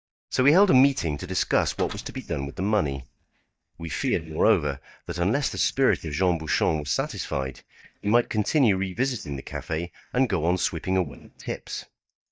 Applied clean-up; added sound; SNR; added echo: neural mask model DeepFilterNet 3.